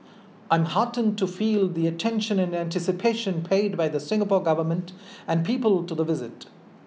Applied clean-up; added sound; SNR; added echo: none; none; none; none.